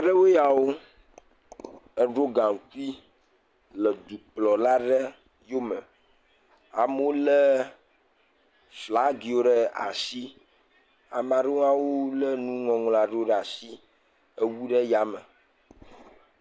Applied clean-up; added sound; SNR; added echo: none; none; none; none.